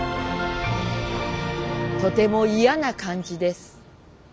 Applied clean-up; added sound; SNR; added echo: none; none; none; none.